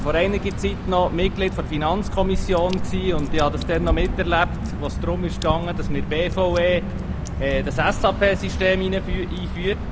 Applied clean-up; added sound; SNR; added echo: none; Drip / Water; 3 dB; none.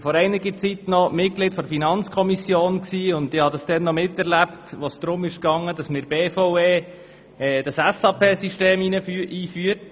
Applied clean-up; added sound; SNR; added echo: none; none; none; none.